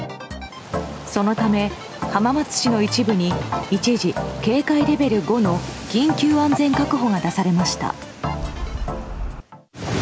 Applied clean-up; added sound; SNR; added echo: none; Wind; 7 dB; none.